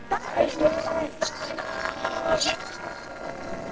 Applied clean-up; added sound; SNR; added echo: neural separator model SepFormer DNS4.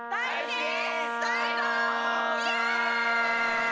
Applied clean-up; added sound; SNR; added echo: none; Wind instrument, woodwind instrument; 0 dB; none.